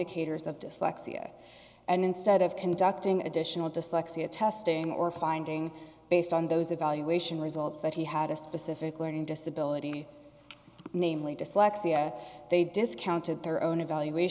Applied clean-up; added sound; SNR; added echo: none; none; none; none.